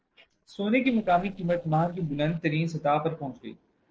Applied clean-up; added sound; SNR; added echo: neural separator model SepFormer DNS4.